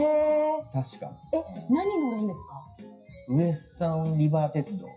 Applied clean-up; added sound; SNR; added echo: classical method WPE with log-MMSE.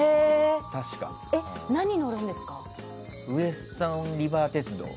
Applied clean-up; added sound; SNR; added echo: none; none; none; none.